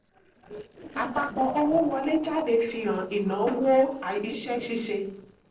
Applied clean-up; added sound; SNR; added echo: neural separator model SepFormer DNS4.